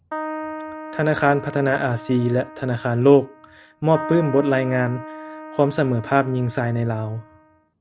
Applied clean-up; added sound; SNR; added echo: none; Keyboard (musical); 13 dB; none.